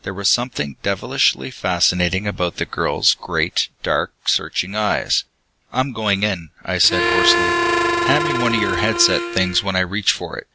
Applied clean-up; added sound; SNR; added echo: none; Harmonica; -1 dB; none.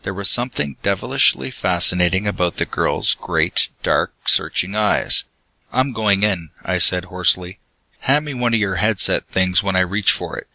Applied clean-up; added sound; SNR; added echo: none; none; none; none.